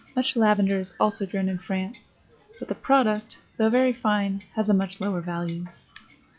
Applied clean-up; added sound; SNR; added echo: classical method log-MMSE.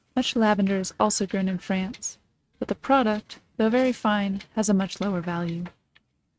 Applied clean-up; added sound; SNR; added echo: neural mask model RNNoise.